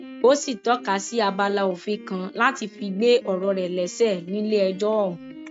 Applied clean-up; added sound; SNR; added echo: neural mask model RNNoise.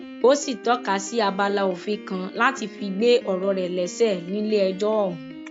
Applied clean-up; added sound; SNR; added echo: none; Piano; 16 dB; none.